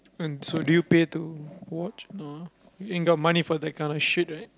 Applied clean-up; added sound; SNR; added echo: none; none; none; none.